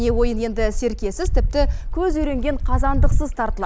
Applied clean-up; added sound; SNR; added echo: none; Wind; -3 dB; none.